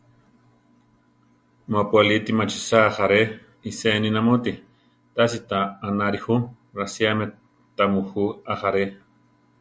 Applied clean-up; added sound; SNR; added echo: none; none; none; none.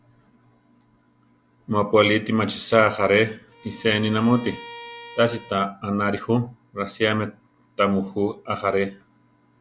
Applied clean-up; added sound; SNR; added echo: none; Bowed string instrument; 19 dB; none.